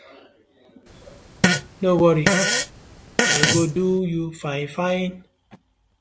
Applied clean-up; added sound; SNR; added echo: none; Fart; -2 dB; none.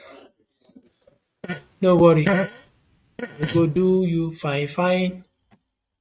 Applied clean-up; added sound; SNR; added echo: neural mask model RNNoise.